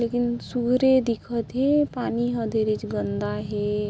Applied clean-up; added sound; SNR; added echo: none; none; none; none.